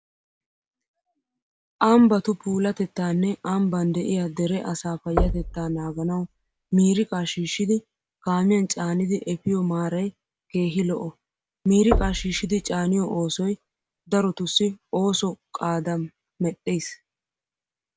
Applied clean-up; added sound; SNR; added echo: none; Knock; 6 dB; none.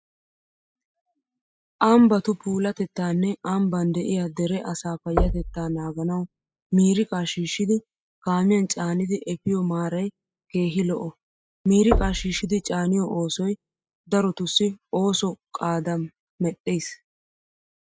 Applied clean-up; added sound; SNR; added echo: classical method spectral subtraction.